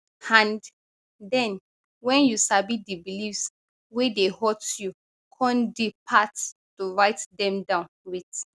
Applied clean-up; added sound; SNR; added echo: none; none; none; none.